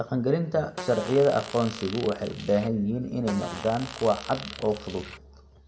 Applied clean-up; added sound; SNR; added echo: none; Fart; 13 dB; reverberation time 1.0 s.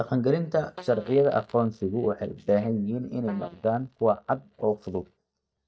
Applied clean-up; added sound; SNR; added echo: neural mask model DeepFilterNet 3.